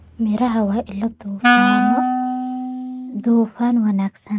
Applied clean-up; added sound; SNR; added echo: neural mask model RNNoise.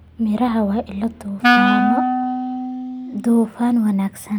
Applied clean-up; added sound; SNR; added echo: none; Wind instrument, woodwind instrument; -1 dB; none.